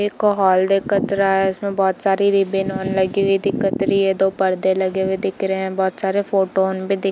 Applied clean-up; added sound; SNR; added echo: none; none; none; none.